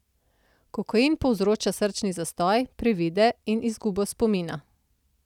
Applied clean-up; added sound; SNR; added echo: none; none; none; none.